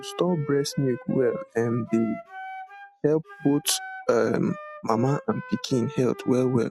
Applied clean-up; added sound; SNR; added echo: classical method log-MMSE.